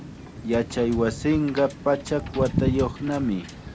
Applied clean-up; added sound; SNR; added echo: none; Wind / Boat, Water vehicle; 6 dB; none.